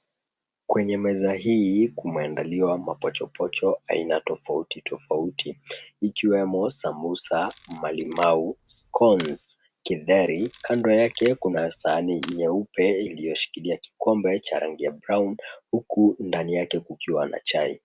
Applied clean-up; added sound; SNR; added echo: none; Camera; 19 dB; none.